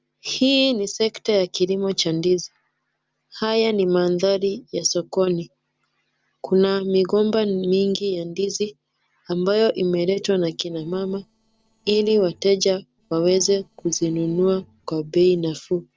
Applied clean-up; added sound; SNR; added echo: neural separator model SepFormer DNS4.